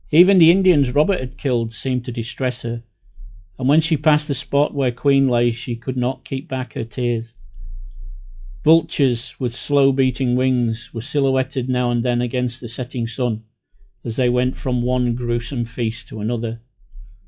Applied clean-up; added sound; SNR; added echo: classical method log-MMSE.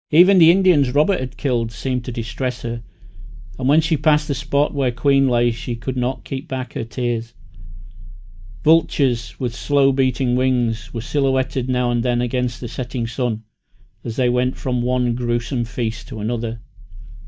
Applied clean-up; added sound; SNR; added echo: neural mask model DeepFilterNet 3.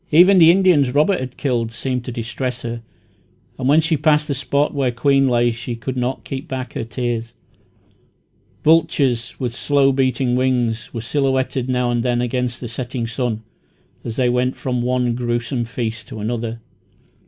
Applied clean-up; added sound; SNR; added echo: none; none; none; none.